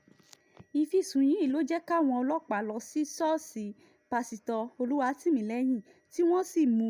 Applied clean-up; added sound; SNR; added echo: none; none; none; none.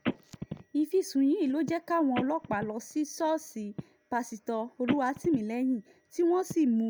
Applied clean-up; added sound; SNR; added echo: none; Telephone; 11 dB; none.